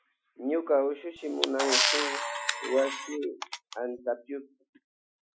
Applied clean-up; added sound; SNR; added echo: classical method Wiener filter.